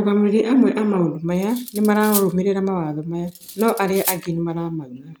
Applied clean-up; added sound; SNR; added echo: none; Cutlery, silverware; 12 dB; none.